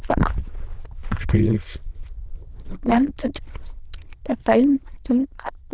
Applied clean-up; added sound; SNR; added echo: neural diffusion model UNIVERSE++.